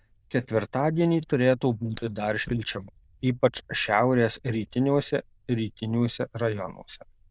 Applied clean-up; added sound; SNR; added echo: neural diffusion model UNIVERSE++.